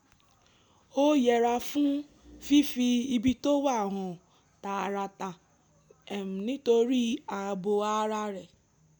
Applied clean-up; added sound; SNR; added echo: none; none; none; none.